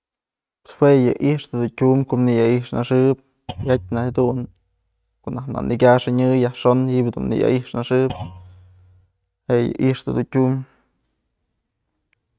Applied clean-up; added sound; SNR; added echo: neural mask model RNNoise.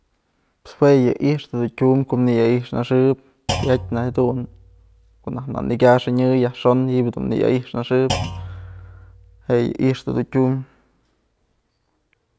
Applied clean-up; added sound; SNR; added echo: none; Thump, thud; 12 dB; none.